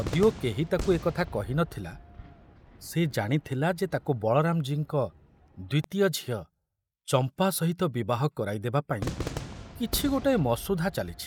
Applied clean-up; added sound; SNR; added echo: none; Cheering / Fireworks; 13 dB; none.